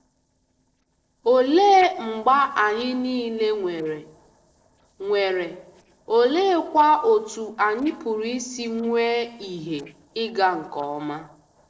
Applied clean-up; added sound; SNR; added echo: neural separator model SepFormer DNS4.